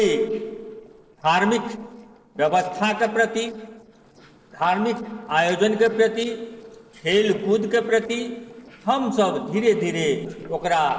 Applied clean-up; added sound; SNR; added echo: neural separator model SepFormer DNS4.